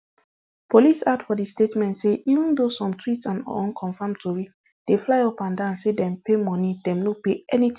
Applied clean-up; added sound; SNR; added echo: none; none; none; none.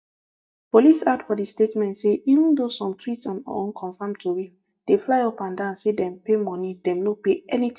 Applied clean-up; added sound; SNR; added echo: neural mask model DeepFilterNet 3.